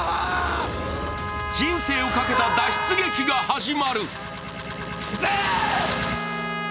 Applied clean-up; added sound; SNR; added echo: none; Trumpet; 6 dB; none.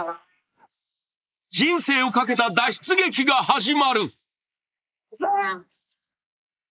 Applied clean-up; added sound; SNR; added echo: neural mask model Resemble Enhance denoiser.